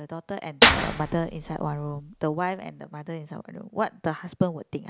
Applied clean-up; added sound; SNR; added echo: none; Clapping / Drum kit; -4 dB; none.